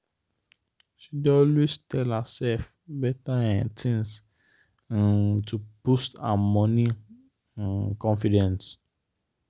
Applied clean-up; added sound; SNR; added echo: none; none; none; none.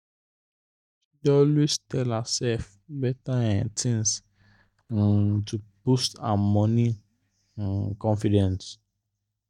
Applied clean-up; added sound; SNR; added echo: neural mask model DeepFilterNet 3.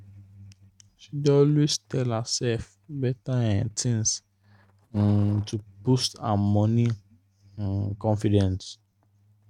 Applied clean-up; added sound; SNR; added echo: neural mask model RNNoise.